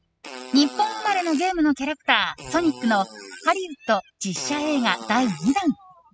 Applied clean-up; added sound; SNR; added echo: classical method spectral subtraction.